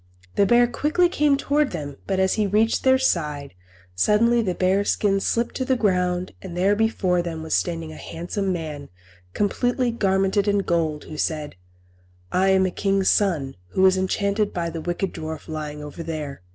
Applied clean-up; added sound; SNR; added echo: none; none; none; none.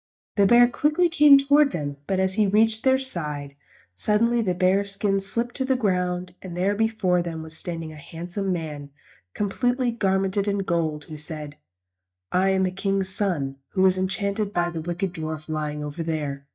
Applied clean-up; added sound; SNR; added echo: neural mask model DeepFilterNet 3.